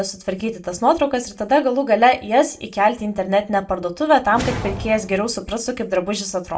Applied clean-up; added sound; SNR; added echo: none; Whoosh, swoosh, swish; 11 dB; reverberation time 0.2 s.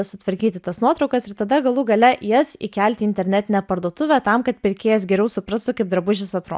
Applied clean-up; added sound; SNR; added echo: none; none; none; none.